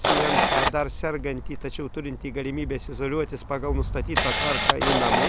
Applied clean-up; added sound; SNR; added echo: none; Camera; -1 dB; none.